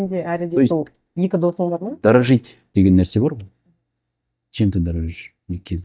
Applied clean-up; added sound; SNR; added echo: neural mask model DeepFilterNet 3.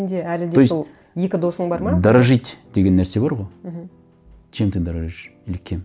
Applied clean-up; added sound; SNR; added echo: none; none; none; none.